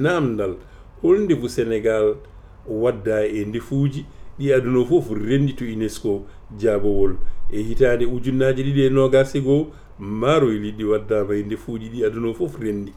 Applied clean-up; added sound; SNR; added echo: none; none; none; none.